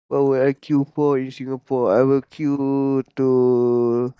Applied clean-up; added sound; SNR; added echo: neural mask model DeepFilterNet 3.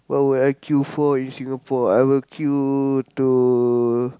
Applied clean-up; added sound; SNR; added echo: none; none; none; none.